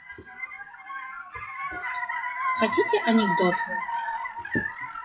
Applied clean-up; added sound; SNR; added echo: classical method WPE with log-MMSE.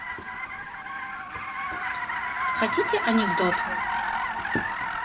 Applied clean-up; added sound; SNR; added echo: none; Car; -3 dB; reverberation time 2.5 s.